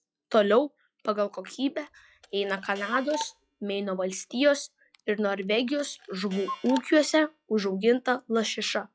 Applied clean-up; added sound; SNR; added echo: classical method log-MMSE.